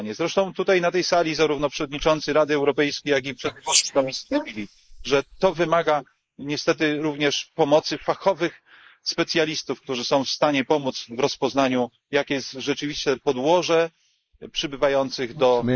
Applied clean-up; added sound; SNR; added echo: neural mask model Resemble Enhance denoiser.